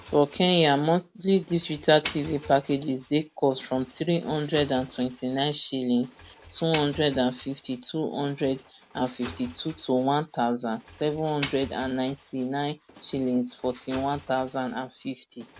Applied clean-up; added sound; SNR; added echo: none; Engine; 15 dB; none.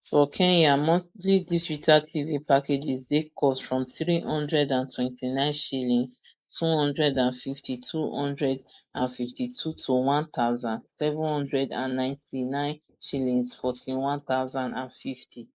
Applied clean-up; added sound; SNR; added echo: neural mask model Resemble Enhance denoiser.